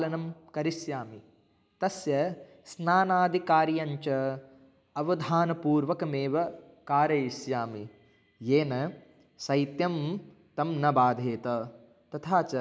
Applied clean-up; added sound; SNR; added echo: none; none; none; none.